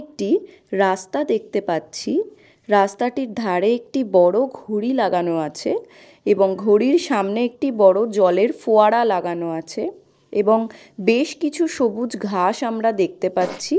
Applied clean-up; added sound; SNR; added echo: neural separator model SepFormer DNS4.